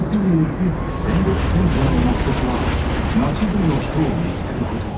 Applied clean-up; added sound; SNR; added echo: none; Aircraft; 0 dB; reverberation time 0.3 s.